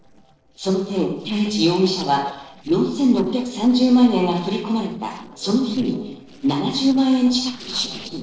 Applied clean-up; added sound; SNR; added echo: neural separator model SepFormer DNS4.